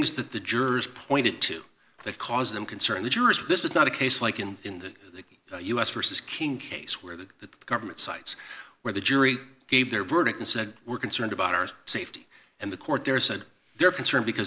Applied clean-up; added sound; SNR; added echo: none; none; none; none.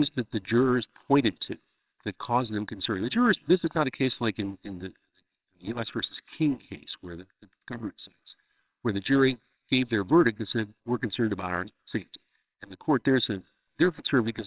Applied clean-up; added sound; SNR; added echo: neural separator model SepFormer WHAMR!.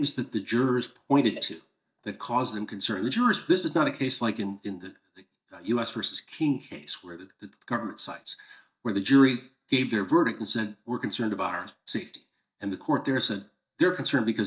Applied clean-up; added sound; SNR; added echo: neural mask model DeepFilterNet 3.